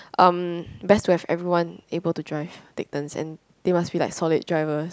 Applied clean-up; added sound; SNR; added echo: none; none; none; none.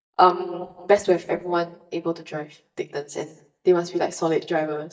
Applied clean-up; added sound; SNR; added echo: neural mask model DeepFilterNet 3.